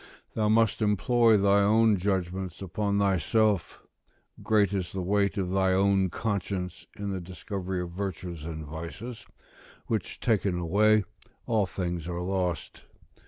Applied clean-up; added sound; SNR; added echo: none; none; none; none.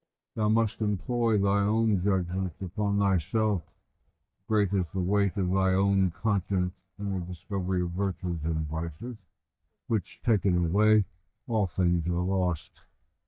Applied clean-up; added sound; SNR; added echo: neural mask model DeepFilterNet 3.